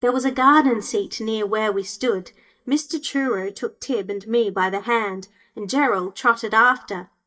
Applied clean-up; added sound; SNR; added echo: neural mask model DeepFilterNet 3.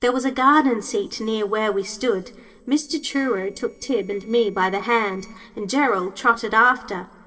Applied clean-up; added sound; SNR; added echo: neural separator model SepFormer DNS4.